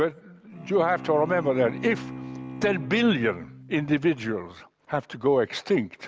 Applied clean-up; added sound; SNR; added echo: none; Bowed string instrument; 12 dB; none.